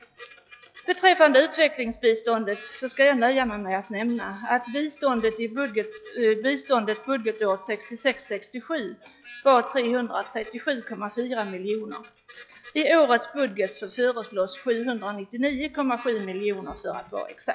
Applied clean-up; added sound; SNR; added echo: classical method log-MMSE.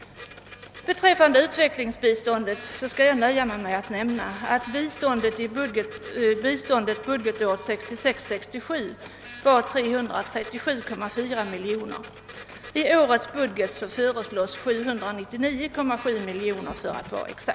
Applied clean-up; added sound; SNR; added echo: none; Printer; 19 dB; none.